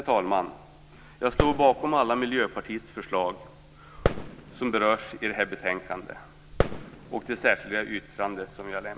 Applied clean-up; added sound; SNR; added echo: none; Fireworks; 6 dB; none.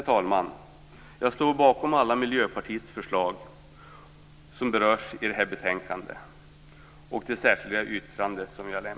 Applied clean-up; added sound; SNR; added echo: none; none; none; none.